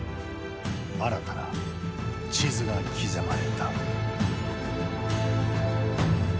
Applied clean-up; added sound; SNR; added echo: none; none; none; none.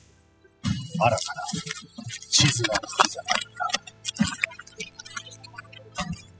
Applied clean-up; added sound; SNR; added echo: classical method spectral subtraction.